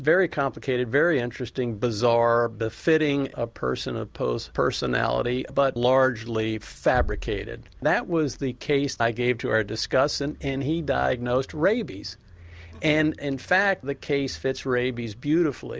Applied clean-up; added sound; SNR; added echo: none; Bass drum; 19 dB; none.